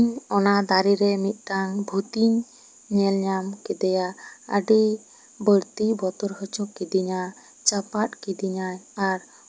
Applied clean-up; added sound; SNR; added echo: none; none; none; none.